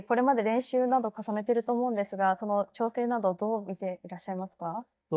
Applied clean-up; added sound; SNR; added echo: neural mask model DeepFilterNet 3.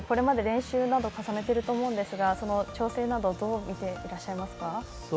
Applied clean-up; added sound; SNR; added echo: none; none; none; none.